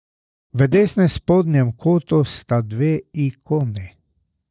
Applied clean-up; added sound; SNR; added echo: neural separator model SepFormer DNS4.